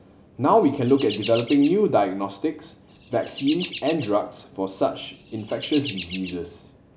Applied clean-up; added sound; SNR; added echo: none; Chirp, tweet; 14 dB; none.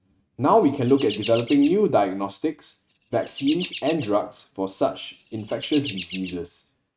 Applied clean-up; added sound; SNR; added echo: neural mask model RNNoise.